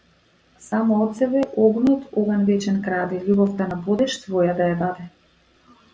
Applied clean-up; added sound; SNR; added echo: none; none; none; none.